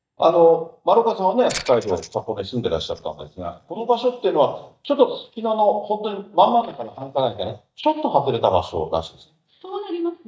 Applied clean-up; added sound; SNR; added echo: neural mask model DeepFilterNet 3.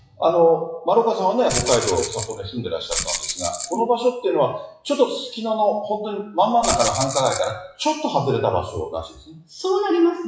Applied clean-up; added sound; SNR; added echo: classical method WPE with log-MMSE.